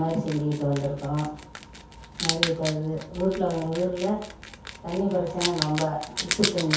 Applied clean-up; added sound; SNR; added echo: none; Wild animals; 6 dB; reverberation time 0.6 s.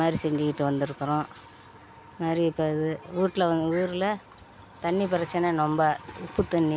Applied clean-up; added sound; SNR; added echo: none; none; none; none.